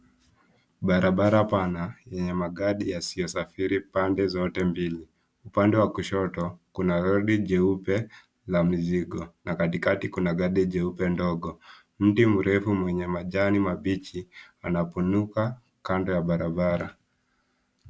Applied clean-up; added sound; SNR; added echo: none; none; none; none.